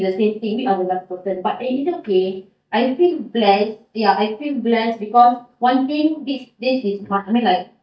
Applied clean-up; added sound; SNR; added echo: neural mask model DeepFilterNet 3.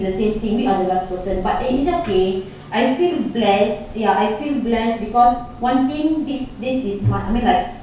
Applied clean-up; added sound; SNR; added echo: none; Wind; 16 dB; reverberation time 0.6 s.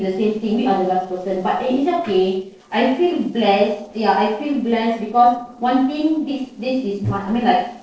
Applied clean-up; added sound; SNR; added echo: neural separator model SepFormer DNS4.